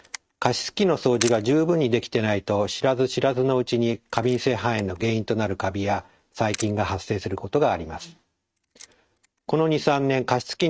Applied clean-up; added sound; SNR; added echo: neural mask model RNNoise.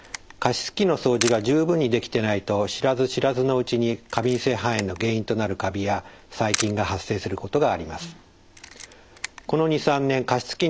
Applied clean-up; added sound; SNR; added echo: none; Camera; 15 dB; none.